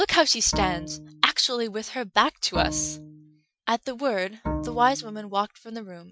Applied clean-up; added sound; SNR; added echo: classical method Wiener filter.